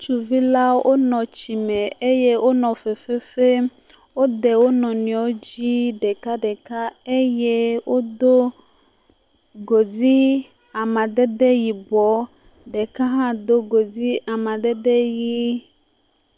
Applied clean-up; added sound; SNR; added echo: none; none; none; none.